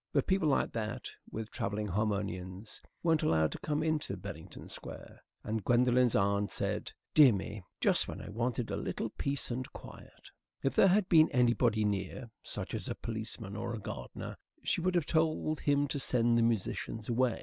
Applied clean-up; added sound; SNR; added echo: none; none; none; none.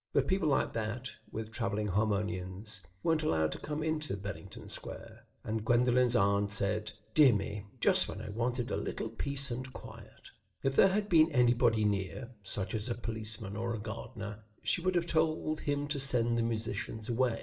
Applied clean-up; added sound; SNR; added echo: none; none; none; reverberation time 0.4 s.